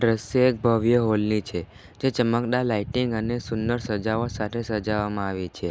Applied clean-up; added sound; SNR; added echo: none; none; none; none.